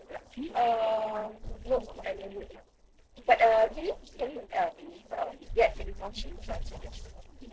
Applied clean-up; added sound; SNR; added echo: neural separator model SepFormer DNS4.